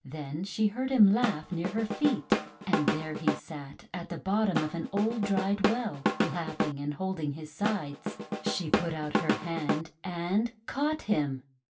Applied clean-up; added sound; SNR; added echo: none; Drum / Drum kit; 1 dB; reverberation time 0.2 s.